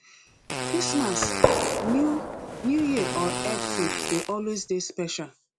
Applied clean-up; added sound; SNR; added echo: none; Fart + Gunshot, gunfire; 0 dB; none.